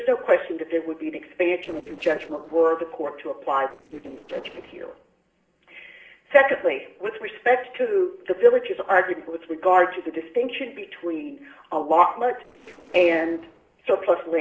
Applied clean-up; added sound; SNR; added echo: neural separator model SepFormer DNS4.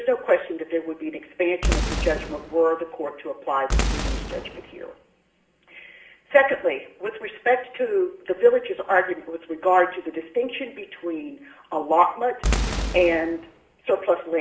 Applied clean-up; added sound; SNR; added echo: none; Boom; 4 dB; reverberation time 0.5 s.